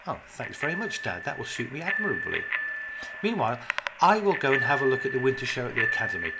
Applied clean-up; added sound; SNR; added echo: none; Bicycle bell; 4 dB; none.